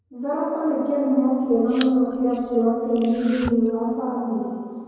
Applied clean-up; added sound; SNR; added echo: none; Domestic sounds, home sounds; 16 dB; reverberation time 2.2 s.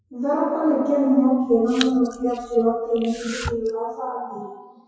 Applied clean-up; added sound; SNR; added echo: classical method WPE with log-MMSE.